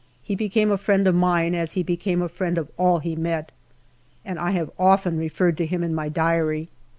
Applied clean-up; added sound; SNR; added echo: none; none; none; none.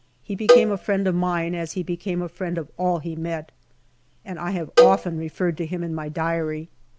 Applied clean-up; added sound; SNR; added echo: none; Cowbell; -3 dB; none.